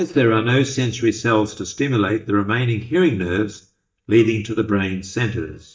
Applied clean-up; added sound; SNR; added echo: neural mask model DeepFilterNet 3.